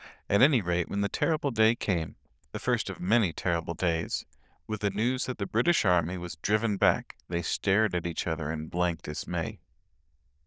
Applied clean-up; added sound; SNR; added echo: neural diffusion model UNIVERSE++.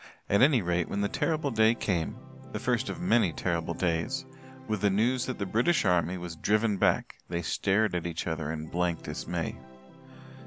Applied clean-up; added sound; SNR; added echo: none; Organ; 18 dB; none.